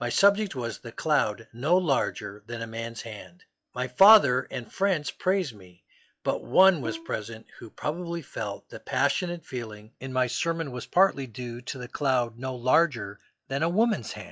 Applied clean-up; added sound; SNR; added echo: classical method log-MMSE.